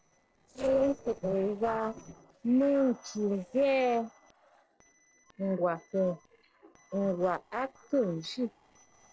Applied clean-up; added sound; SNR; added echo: neural separator model SepFormer DNS4.